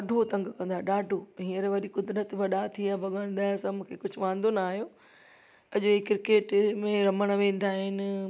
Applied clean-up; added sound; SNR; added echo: none; none; none; none.